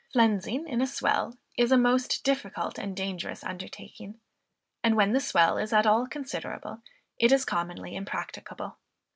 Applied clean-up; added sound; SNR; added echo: none; none; none; none.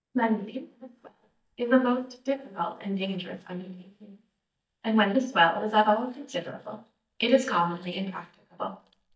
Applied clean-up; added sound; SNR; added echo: neural mask model DeepFilterNet 3.